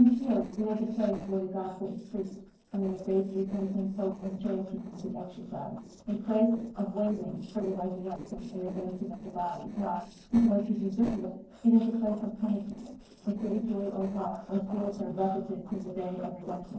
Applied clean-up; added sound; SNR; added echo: neural separator model SepFormer DNS4.